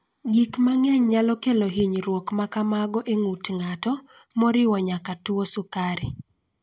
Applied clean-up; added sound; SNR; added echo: none; none; none; none.